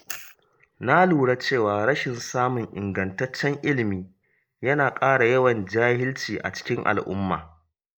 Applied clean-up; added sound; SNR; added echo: neural mask model Resemble Enhance denoiser.